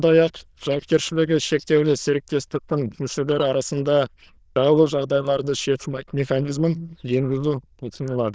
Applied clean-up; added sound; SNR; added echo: neural diffusion model UNIVERSE++.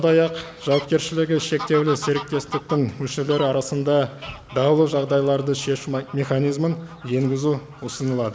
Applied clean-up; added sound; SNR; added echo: none; Fowl; 16 dB; none.